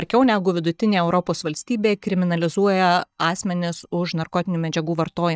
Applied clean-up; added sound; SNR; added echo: neural mask model DeepFilterNet 3.